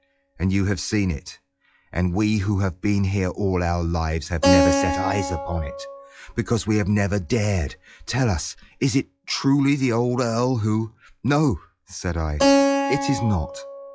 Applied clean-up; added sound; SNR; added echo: classical method log-MMSE.